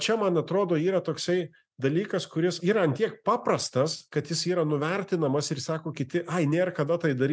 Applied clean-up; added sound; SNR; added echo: none; none; none; none.